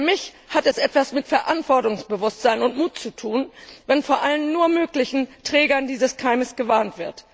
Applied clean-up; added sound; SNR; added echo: none; none; none; none.